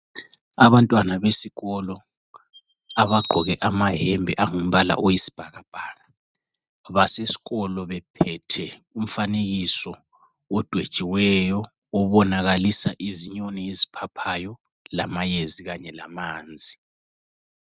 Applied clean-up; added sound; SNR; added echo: neural mask model RNNoise.